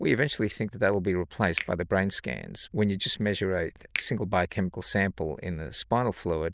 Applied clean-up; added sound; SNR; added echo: neural diffusion model UNIVERSE++.